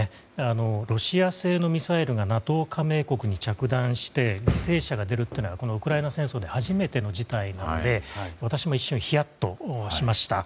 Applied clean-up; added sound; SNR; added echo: none; none; none; none.